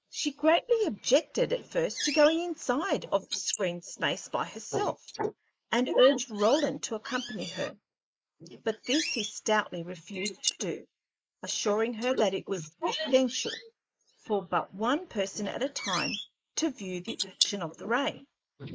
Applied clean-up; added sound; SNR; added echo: neural mask model Resemble Enhance denoiser.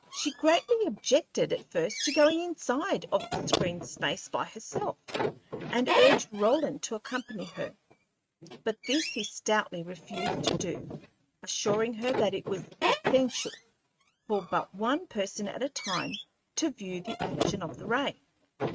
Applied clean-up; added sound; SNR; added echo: neural mask model RNNoise.